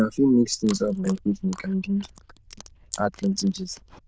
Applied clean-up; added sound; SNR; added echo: neural diffusion model UNIVERSE++.